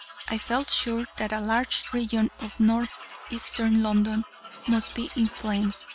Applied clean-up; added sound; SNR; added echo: none; Tools; 17 dB; none.